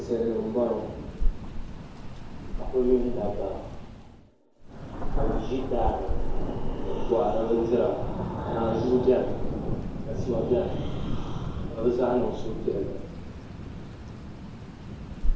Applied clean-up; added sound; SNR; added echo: none; Thunder; 0 dB; reverberation time 2.3 s.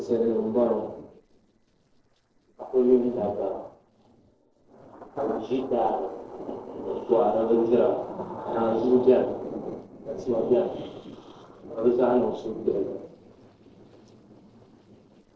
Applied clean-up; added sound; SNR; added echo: neural separator model SepFormer DNS4.